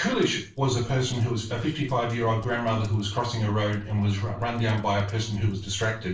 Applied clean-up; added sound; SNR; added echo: neural separator model SepFormer DNS4.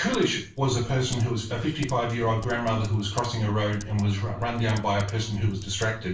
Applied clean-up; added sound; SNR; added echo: none; Typing; 18 dB; reverberation time 0.3 s.